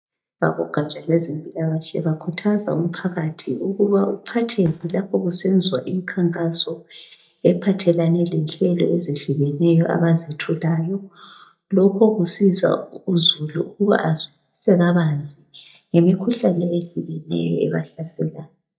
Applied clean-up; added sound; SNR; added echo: neural mask model DeepFilterNet 3.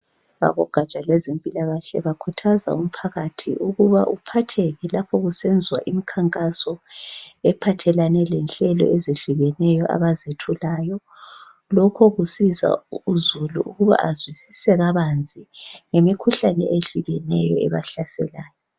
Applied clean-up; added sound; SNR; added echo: none; none; none; none.